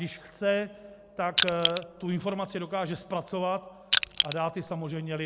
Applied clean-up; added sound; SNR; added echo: none; Crushing; -3 dB; none.